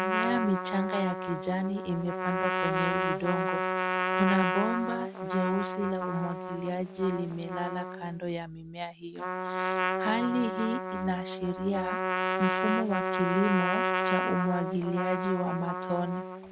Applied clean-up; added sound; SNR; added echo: none; Trumpet; 0 dB; none.